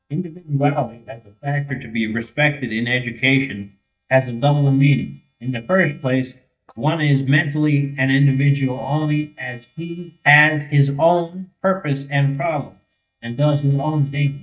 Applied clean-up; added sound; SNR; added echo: neural mask model DeepFilterNet 3.